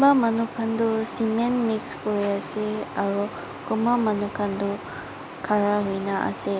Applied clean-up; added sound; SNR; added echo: none; none; none; none.